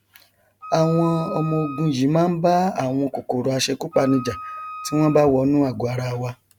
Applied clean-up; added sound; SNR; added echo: none; Wind instrument, woodwind instrument; 14 dB; none.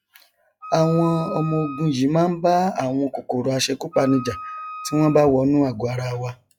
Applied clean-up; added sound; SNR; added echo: classical method log-MMSE.